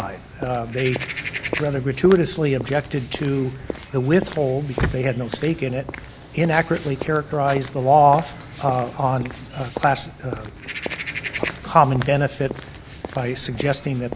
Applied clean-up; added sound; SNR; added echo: none; Walk, footsteps / Bird vocalization, bird call, bird song; 11 dB; none.